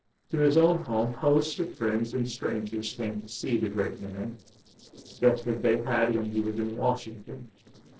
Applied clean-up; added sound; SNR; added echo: neural separator model SepFormer DNS4.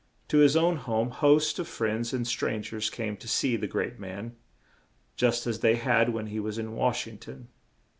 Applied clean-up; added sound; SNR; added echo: none; none; none; none.